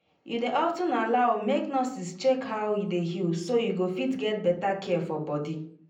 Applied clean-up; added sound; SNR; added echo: none; none; none; reverberation time 0.6 s.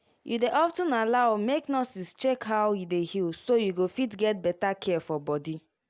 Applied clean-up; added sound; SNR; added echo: none; none; none; none.